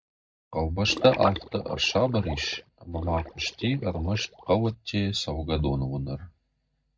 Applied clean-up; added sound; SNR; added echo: neural mask model DeepFilterNet 3.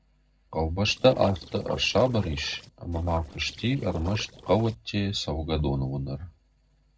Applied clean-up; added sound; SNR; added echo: neural separator model SepFormer DNS4.